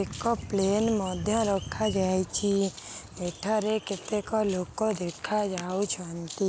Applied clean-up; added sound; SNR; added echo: none; none; none; none.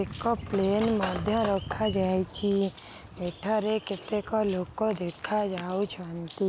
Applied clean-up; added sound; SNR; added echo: none; Cutlery, silverware; 11 dB; none.